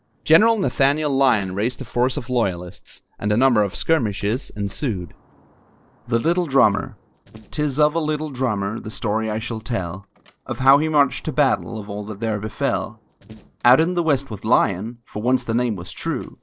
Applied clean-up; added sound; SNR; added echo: neural separator model SepFormer DNS4.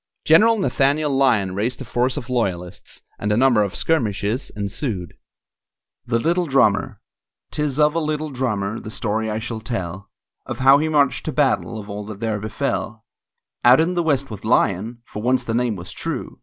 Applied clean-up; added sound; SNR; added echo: none; none; none; none.